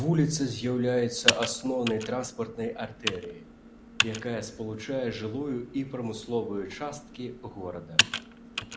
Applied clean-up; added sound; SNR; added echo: none; Computer keyboard; 3 dB; none.